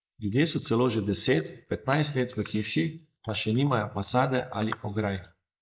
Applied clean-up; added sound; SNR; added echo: neural mask model Resemble Enhance denoiser.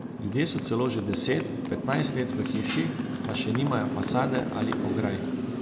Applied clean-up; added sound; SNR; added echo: none; Motorcycle; 2 dB; none.